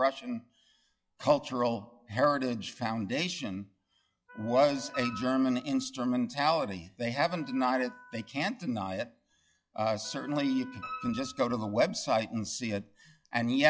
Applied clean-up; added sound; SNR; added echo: classical method log-MMSE.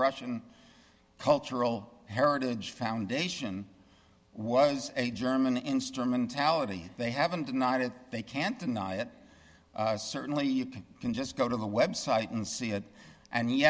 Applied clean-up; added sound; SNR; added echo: none; none; none; none.